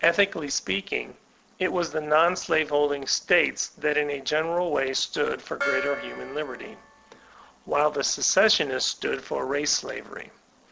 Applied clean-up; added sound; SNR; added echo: none; Gong; 10 dB; none.